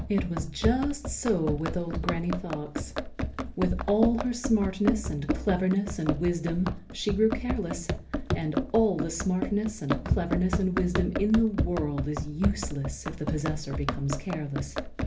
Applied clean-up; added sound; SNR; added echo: none; Run; 3 dB; reverberation time 0.3 s.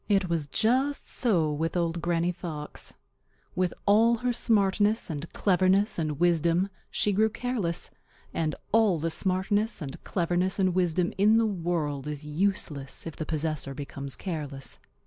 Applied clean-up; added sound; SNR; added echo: none; none; none; none.